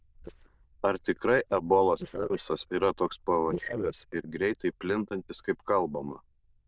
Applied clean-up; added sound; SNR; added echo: neural diffusion model UNIVERSE++.